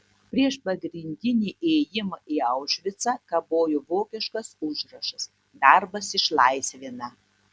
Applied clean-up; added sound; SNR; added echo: none; none; none; none.